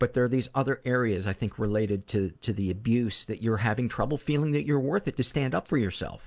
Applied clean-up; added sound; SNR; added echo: none; none; none; none.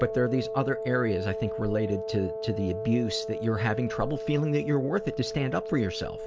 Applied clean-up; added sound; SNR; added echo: none; Wind instrument, woodwind instrument; 6 dB; none.